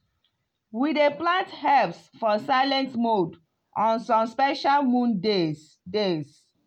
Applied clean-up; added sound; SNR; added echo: none; none; none; none.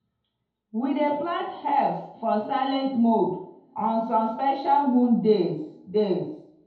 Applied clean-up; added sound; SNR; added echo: none; none; none; reverberation time 2.0 s.